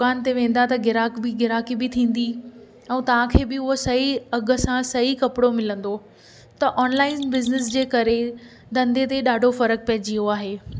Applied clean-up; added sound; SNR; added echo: none; Mechanisms; 18 dB; none.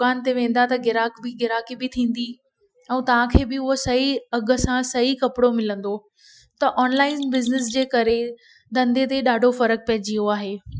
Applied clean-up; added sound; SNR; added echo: classical method Wiener filter.